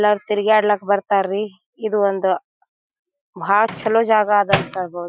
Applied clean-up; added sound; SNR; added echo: classical method Wiener filter.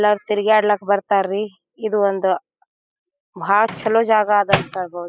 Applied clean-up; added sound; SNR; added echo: classical method spectral subtraction.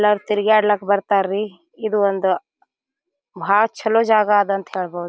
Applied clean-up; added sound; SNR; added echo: none; none; none; none.